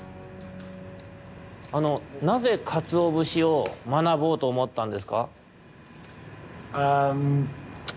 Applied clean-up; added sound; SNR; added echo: none; none; none; none.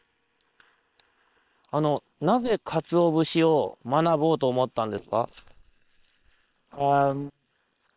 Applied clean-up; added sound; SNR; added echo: neural separator model SepFormer WHAM!.